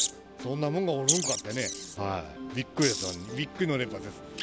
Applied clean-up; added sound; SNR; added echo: none; Wild animals; 3 dB; none.